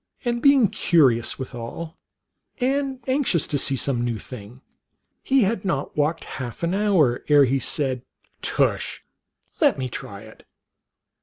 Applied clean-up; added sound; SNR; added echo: none; none; none; none.